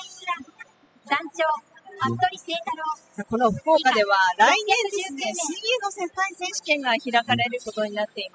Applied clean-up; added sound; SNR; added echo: classical method spectral subtraction.